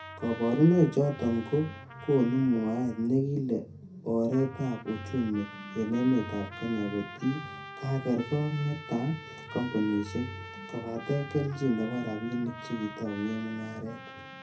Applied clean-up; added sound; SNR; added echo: none; Trumpet; 15 dB; reverberation time 0.3 s.